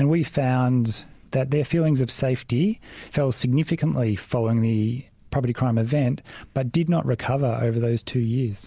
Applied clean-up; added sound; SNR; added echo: none; none; none; none.